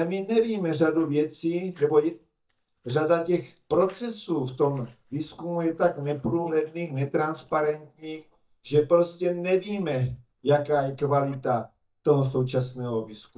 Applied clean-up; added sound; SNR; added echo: neural mask model DeepFilterNet 3.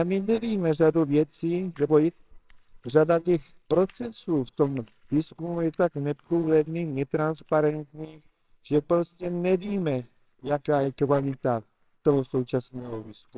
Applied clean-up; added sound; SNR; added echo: neural separator model SepFormer WHAMR!.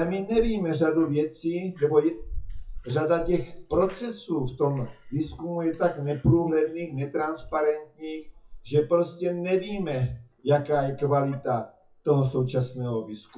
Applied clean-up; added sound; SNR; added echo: classical method WPE with log-MMSE.